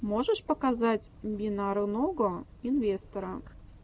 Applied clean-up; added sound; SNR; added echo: none; none; none; none.